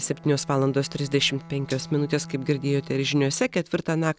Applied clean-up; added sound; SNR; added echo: none; Gunshot, gunfire + Bowed string instrument; 18 dB; none.